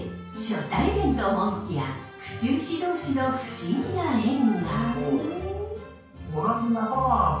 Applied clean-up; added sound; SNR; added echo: none; none; none; reverberation time 0.5 s.